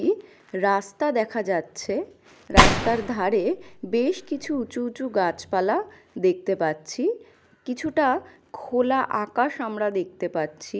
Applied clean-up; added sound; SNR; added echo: none; Gunshot, gunfire; -2 dB; none.